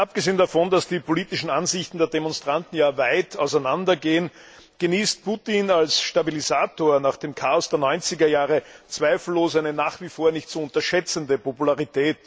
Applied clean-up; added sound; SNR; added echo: none; none; none; none.